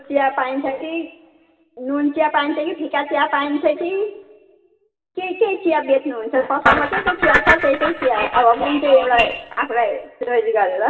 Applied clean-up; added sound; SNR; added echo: none; none; none; reverberation time 1.6 s.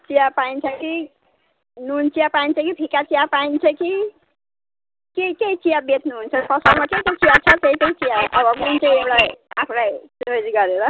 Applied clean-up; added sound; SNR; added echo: none; none; none; none.